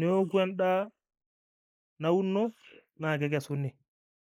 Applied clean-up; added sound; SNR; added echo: neural mask model Resemble Enhance denoiser.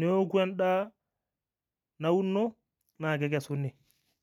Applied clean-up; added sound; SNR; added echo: none; none; none; none.